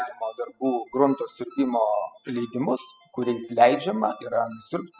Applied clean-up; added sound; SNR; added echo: classical method spectral subtraction.